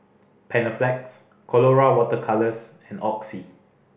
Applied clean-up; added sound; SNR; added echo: none; none; none; reverberation time 0.4 s.